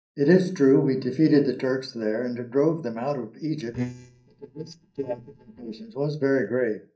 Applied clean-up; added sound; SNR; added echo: neural mask model DeepFilterNet 3.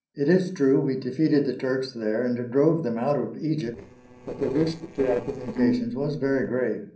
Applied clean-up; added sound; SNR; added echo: neural separator model SepFormer DNS4.